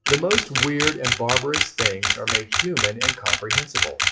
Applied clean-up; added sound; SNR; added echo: classical method WPE with log-MMSE.